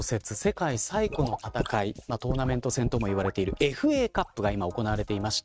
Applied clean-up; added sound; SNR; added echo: neural mask model RNNoise.